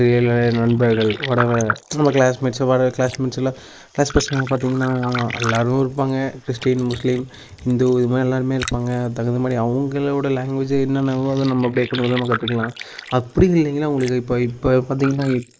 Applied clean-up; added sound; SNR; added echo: neural mask model Resemble Enhance denoiser.